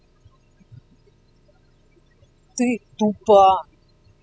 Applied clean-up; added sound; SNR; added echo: classical method spectral subtraction.